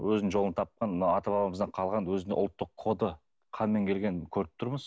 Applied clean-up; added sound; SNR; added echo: none; none; none; none.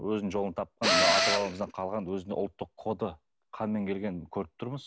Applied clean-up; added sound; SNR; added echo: none; Tools; -5 dB; none.